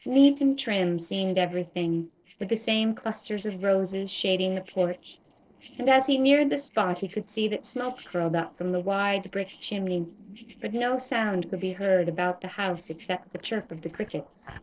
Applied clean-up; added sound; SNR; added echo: neural separator model SepFormer DNS4.